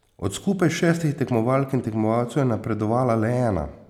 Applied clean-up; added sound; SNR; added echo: none; none; none; none.